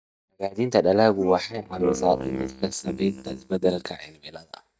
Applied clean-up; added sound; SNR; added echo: neural mask model DeepFilterNet 3.